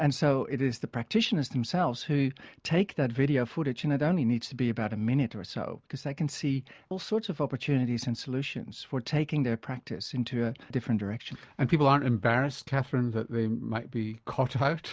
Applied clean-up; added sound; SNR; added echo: none; none; none; none.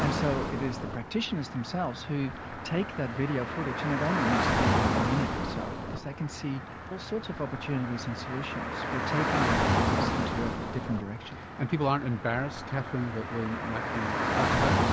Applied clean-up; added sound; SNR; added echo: none; Traffic noise, roadway noise / Car; -2 dB; none.